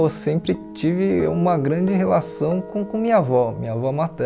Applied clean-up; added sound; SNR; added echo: none; Guitar; 15 dB; none.